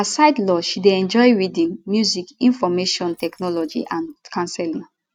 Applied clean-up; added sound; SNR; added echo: neural mask model RNNoise.